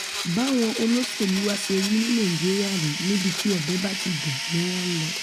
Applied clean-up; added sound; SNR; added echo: none; Domestic sounds, home sounds; 5 dB; none.